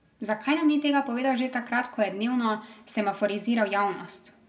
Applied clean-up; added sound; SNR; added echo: none; none; none; reverberation time 0.8 s.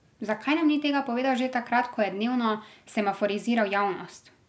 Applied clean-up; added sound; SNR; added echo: none; none; none; none.